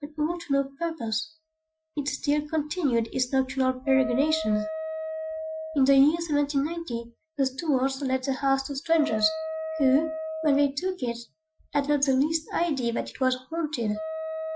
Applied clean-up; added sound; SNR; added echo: classical method Wiener filter.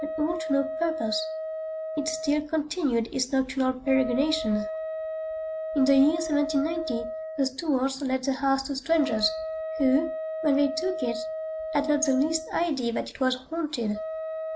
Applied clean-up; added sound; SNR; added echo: none; Wind instrument, woodwind instrument; 7 dB; none.